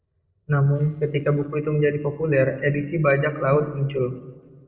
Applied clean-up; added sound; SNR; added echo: neural separator model SepFormer DNS4.